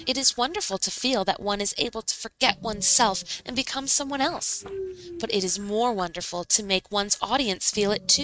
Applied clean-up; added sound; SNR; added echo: neural mask model RNNoise.